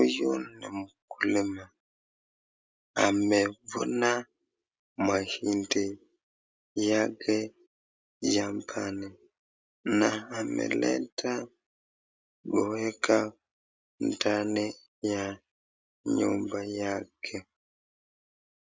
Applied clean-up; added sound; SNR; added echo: none; none; none; none.